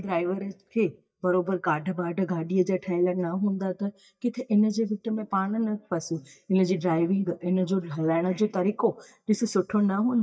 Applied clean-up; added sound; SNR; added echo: neural mask model DeepFilterNet 3.